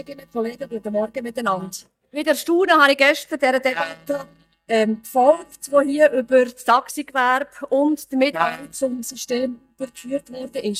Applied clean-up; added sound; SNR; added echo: neural mask model DeepFilterNet 3.